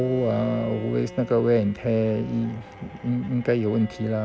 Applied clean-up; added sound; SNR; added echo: none; Bowed string instrument; 17 dB; none.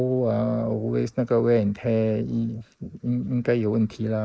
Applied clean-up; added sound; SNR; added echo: neural mask model Resemble Enhance denoiser.